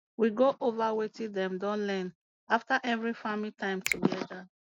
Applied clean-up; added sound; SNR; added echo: none; Finger snapping; 9 dB; none.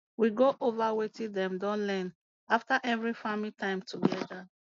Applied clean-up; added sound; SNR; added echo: none; none; none; none.